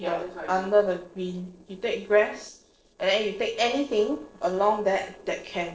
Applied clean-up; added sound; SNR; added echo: neural separator model SepFormer DNS4.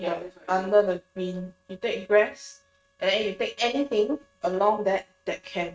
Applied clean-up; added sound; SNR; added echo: neural mask model RNNoise.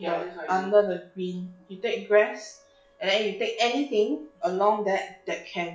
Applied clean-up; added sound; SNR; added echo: classical method log-MMSE.